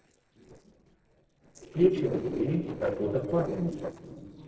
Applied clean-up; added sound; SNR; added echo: neural separator model SepFormer DNS4.